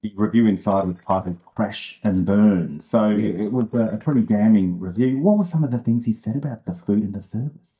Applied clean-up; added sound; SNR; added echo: neural mask model DeepFilterNet 3.